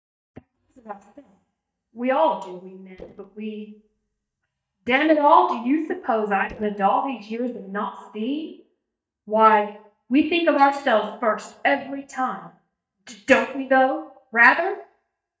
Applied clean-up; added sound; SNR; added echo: neural mask model DeepFilterNet 3.